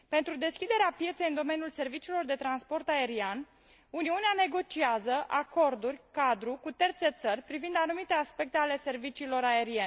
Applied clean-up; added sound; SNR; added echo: none; none; none; none.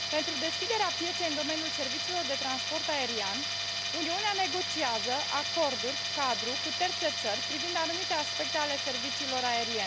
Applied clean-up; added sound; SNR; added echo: none; Tools; -1 dB; none.